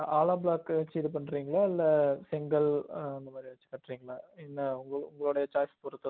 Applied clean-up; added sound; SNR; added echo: none; none; none; none.